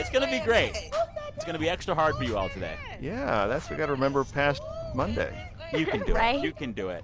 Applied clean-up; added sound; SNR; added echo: none; Train; 14 dB; none.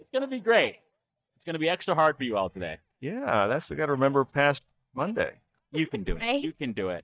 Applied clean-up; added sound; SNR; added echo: neural mask model DeepFilterNet 3.